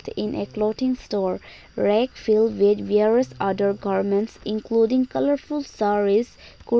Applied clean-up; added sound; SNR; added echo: none; none; none; none.